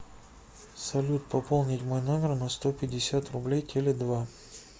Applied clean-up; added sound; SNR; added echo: none; none; none; none.